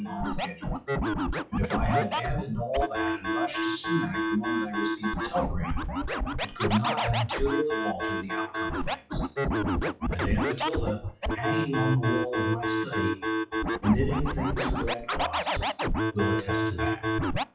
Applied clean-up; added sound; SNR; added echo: classical method WPE with log-MMSE.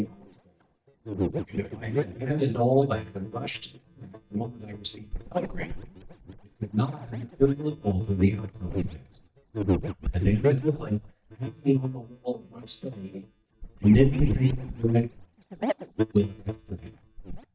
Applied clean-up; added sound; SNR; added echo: neural mask model DeepFilterNet 3.